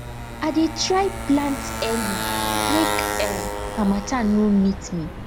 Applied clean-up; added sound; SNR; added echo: none; Motorcycle; 4 dB; none.